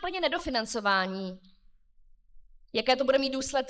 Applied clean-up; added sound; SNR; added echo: neural mask model Resemble Enhance denoiser.